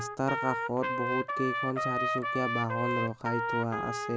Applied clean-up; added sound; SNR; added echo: none; Trumpet; 0 dB; none.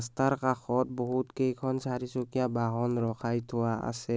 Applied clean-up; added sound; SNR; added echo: none; none; none; none.